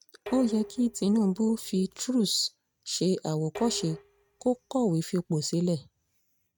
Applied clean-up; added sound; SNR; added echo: neural mask model RNNoise.